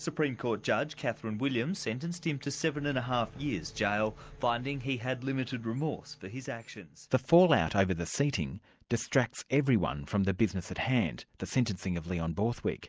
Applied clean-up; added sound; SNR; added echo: none; none; none; none.